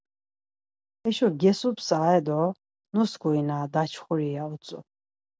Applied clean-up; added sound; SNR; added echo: none; none; none; none.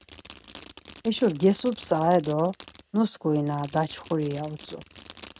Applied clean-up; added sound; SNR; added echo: none; Fireworks; 16 dB; none.